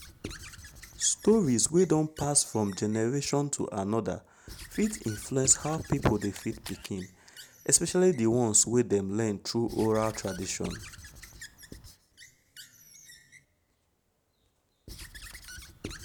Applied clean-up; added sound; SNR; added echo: none; Squeak / Writing + Camera; 18 dB; none.